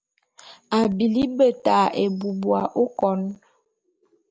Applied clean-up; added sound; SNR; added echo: none; none; none; none.